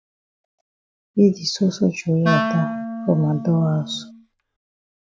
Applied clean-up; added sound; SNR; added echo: none; Wind instrument, woodwind instrument; 5 dB; none.